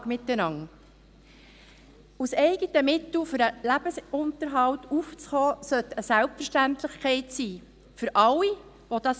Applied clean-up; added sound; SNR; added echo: none; none; none; none.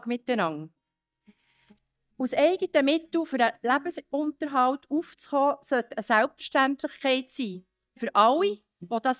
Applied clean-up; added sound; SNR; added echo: neural mask model DeepFilterNet 3.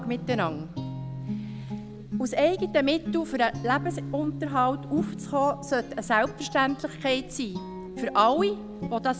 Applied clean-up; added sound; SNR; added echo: none; Guitar; 8 dB; none.